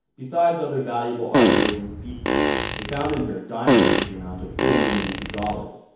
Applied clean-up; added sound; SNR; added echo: none; Fart; -5 dB; reverberation time 2.2 s.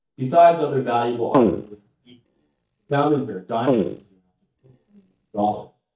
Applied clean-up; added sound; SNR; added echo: neural mask model DeepFilterNet 3.